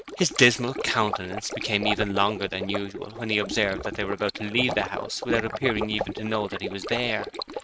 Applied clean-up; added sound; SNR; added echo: neural mask model RNNoise.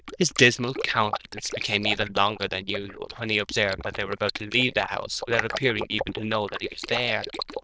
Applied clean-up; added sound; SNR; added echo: neural diffusion model UNIVERSE++.